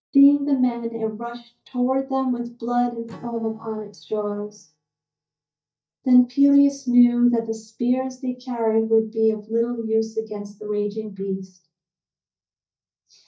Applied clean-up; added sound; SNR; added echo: neural mask model DeepFilterNet 3.